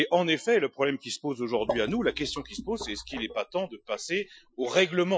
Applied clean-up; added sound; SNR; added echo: classical method Wiener filter.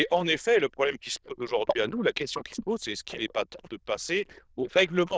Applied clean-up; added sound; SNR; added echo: neural diffusion model UNIVERSE++.